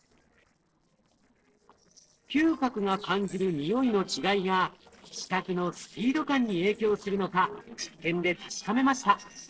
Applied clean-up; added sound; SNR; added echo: neural separator model SepFormer DNS4.